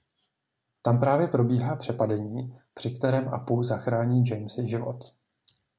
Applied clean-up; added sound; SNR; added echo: none; none; none; none.